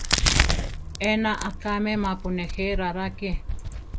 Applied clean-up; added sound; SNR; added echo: none; Crack; -1 dB; none.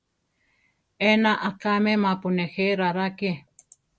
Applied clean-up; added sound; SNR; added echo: none; none; none; none.